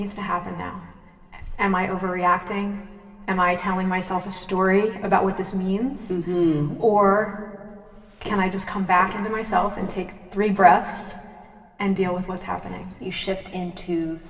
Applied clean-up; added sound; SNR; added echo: none; Walk, footsteps; 18 dB; reverberation time 2.3 s.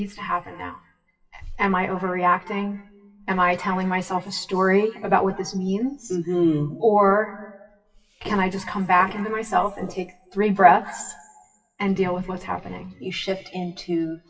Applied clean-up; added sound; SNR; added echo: classical method WPE with log-MMSE.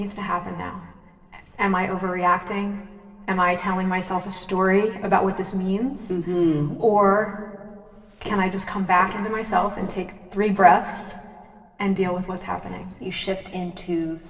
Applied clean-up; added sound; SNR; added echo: neural separator model SepFormer DNS4.